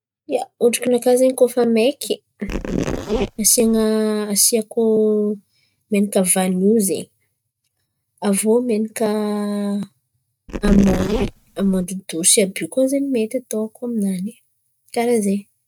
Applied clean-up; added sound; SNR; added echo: neural mask model RNNoise.